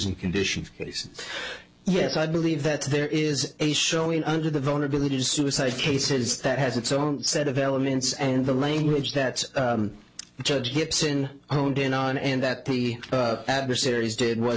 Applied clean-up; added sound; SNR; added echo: none; none; none; none.